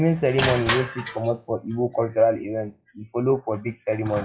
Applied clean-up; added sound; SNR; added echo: classical method log-MMSE.